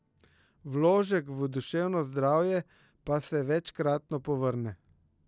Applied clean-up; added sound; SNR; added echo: none; none; none; none.